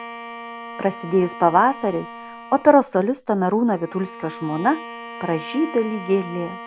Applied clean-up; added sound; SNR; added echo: none; Bowed string instrument; 14 dB; none.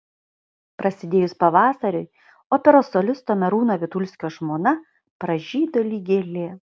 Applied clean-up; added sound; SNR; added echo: none; none; none; none.